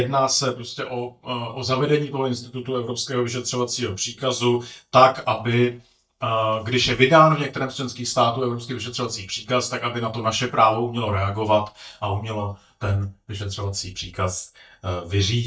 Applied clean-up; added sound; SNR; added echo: neural mask model DeepFilterNet 3.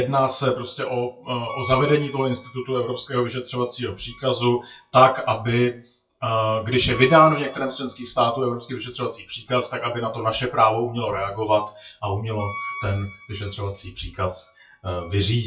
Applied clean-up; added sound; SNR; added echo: classical method WPE with log-MMSE.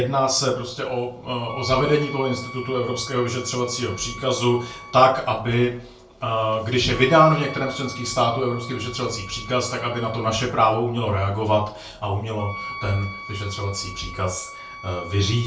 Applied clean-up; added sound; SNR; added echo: none; Wind instrument, woodwind instrument; 15 dB; reverberation time 0.3 s.